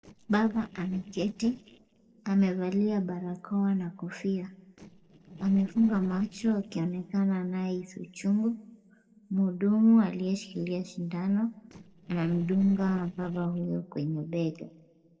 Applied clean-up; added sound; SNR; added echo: neural separator model SepFormer DNS4.